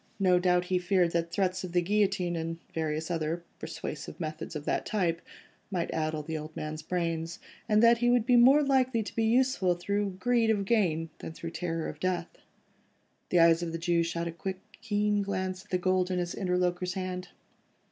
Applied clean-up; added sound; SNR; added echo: none; none; none; none.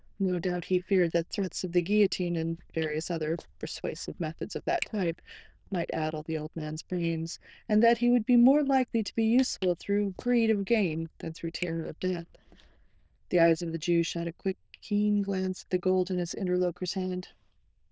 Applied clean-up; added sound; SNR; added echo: neural diffusion model UNIVERSE++.